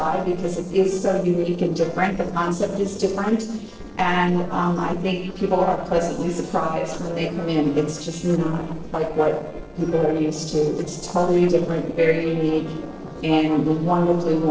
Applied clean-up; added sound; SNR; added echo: neural separator model SepFormer DNS4.